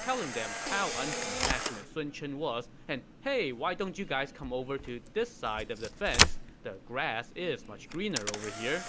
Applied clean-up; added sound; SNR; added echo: none; Camera; 1 dB; none.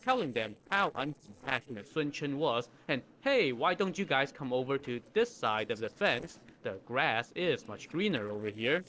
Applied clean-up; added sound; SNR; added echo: neural separator model SepFormer DNS4.